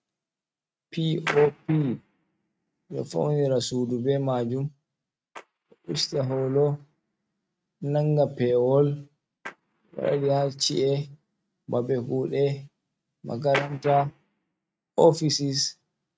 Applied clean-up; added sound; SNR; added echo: neural mask model RNNoise.